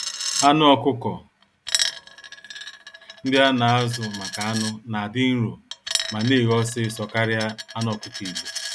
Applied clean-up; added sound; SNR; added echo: none; Coin (dropping); 9 dB; none.